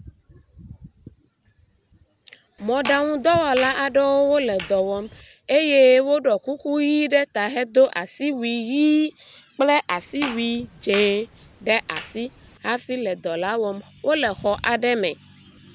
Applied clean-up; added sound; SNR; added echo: none; Fart; 14 dB; none.